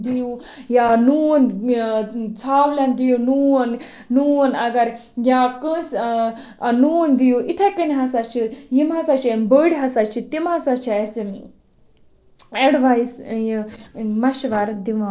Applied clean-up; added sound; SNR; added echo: neural separator model SepFormer DNS4.